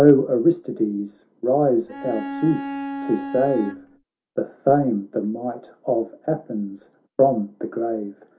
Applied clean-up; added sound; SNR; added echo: none; Bowed string instrument; 9 dB; none.